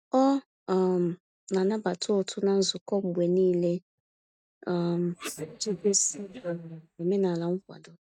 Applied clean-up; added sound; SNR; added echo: neural mask model DeepFilterNet 3.